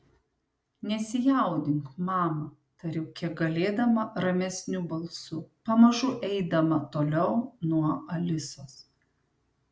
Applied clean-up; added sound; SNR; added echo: none; none; none; none.